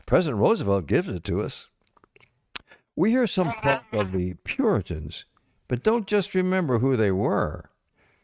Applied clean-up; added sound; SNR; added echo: neural mask model RNNoise.